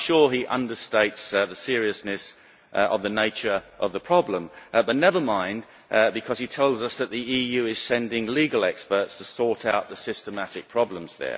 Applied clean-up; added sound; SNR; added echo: none; none; none; none.